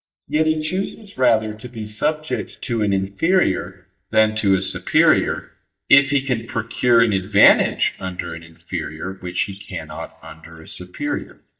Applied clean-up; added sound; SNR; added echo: neural mask model DeepFilterNet 3.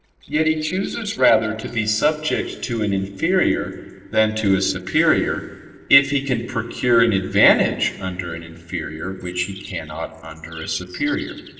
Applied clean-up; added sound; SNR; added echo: neural separator model SepFormer DNS4.